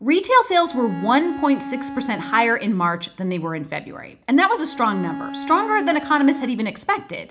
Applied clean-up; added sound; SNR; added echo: none; Bowed string instrument; 12 dB; reverberation time 0.4 s.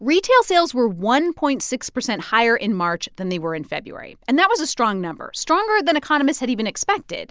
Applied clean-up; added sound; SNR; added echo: none; none; none; none.